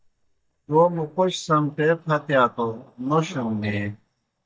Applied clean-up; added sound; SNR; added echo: neural mask model DeepFilterNet 3.